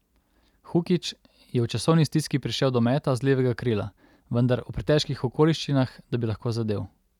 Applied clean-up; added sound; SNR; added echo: none; none; none; none.